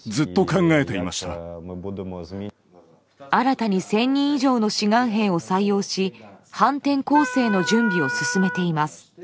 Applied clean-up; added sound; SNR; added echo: none; Wind instrument, woodwind instrument; 6 dB; none.